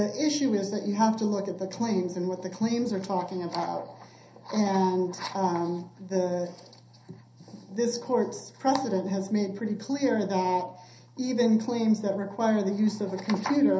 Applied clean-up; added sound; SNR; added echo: none; none; none; reverberation time 0.3 s.